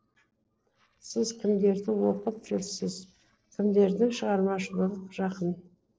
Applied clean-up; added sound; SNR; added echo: neural separator model SepFormer DNS4.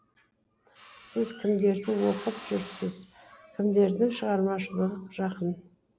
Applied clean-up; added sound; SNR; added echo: none; Drill; 17 dB; none.